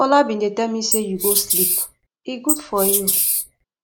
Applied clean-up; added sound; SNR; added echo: none; Wild animals; -1 dB; none.